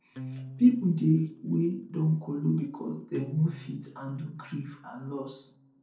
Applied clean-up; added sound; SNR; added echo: neural separator model SepFormer DNS4.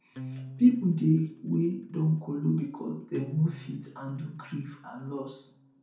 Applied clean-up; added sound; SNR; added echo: none; Acoustic guitar; 17 dB; reverberation time 0.6 s.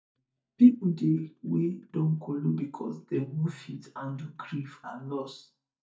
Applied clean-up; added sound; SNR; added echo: neural mask model DeepFilterNet 3.